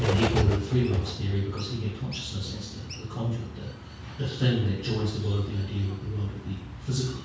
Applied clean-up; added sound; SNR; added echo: none; Bird; 7 dB; reverberation time 0.6 s.